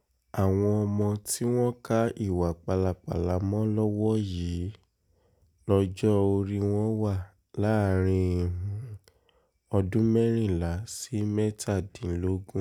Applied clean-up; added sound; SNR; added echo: none; none; none; none.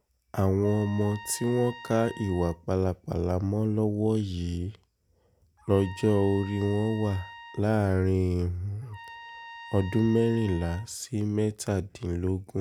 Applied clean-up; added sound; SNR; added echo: none; Trumpet; 18 dB; none.